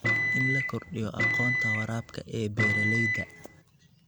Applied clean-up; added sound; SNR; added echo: none; Microwave oven; -5 dB; none.